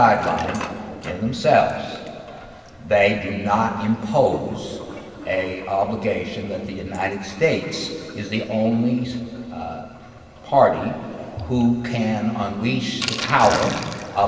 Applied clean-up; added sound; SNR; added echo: none; Sink (filling or washing); 14 dB; reverberation time 2.4 s.